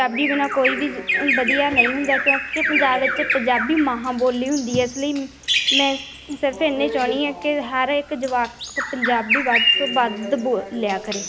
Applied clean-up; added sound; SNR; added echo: none; Bird vocalization, bird call, bird song; 2 dB; none.